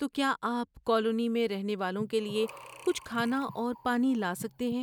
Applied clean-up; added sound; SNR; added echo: none; Breathing; 18 dB; none.